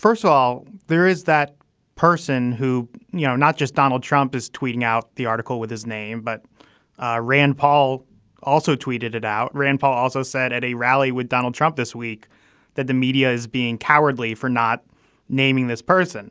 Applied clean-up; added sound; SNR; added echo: none; none; none; none.